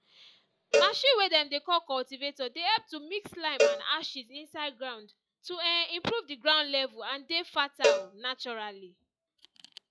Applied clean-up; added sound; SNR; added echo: classical method log-MMSE.